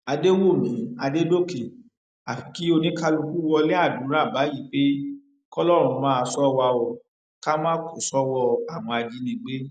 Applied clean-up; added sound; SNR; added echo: none; none; none; none.